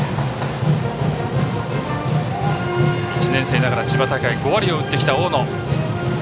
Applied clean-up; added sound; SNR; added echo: none; none; none; none.